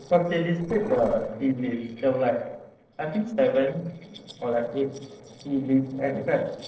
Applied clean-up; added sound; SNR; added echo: neural separator model SepFormer DNS4.